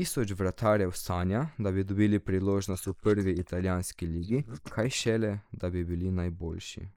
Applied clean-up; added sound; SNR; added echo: neural mask model Resemble Enhance denoiser.